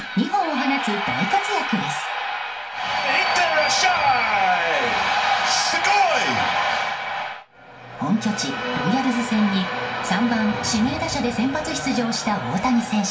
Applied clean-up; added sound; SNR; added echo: none; none; none; reverberation time 0.3 s.